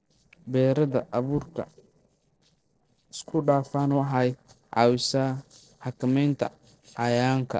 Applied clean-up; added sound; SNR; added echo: neural separator model SepFormer DNS4.